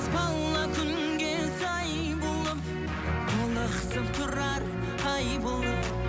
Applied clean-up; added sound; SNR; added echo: none; Brass instrument; 10 dB; none.